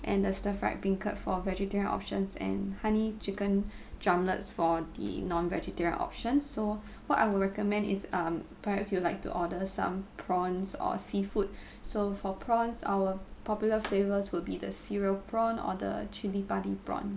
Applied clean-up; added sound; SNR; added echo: none; none; none; none.